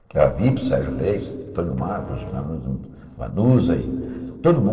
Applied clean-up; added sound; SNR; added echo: neural separator model SepFormer DNS4.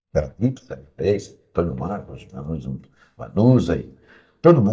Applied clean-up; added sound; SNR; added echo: neural mask model DeepFilterNet 3.